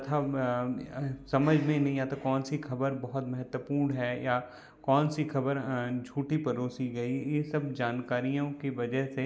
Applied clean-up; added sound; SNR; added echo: none; none; none; none.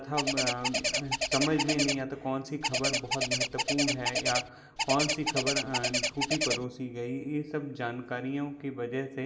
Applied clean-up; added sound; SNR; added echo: none; Bird; -2 dB; reverberation time 2.8 s.